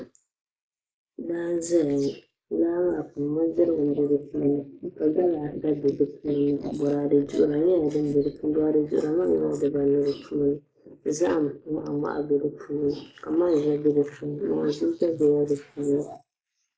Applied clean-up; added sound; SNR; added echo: neural mask model Resemble Enhance denoiser.